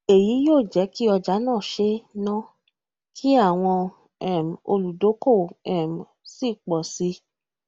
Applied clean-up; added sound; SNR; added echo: none; none; none; none.